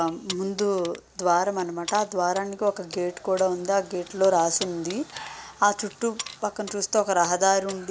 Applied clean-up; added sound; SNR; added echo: none; Keys jangling; 17 dB; none.